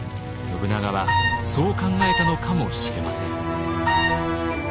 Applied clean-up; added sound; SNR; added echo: none; Wind instrument, woodwind instrument; 0 dB; none.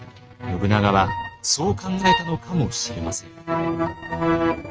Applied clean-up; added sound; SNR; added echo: neural mask model RNNoise.